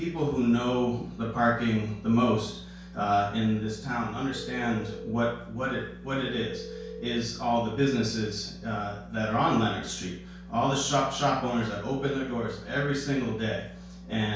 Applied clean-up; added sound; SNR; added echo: none; Telephone; 12 dB; reverberation time 0.5 s.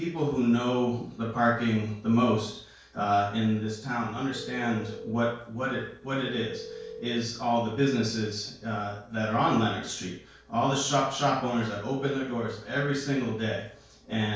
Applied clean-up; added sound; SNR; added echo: neural separator model SepFormer DNS4.